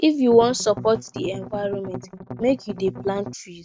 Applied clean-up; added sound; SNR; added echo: neural mask model RNNoise.